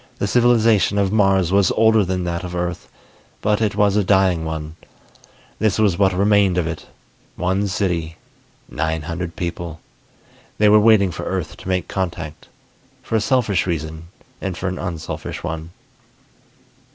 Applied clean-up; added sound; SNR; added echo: none; none; none; none.